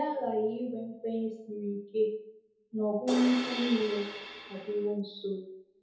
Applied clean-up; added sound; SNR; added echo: none; Crash cymbal; 6 dB; reverberation time 0.8 s.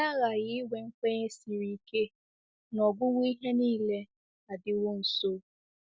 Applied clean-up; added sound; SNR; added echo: none; none; none; none.